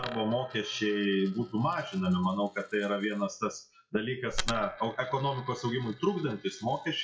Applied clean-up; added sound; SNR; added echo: classical method WPE with log-MMSE.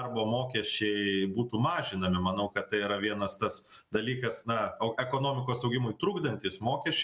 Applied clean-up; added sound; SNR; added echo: none; none; none; none.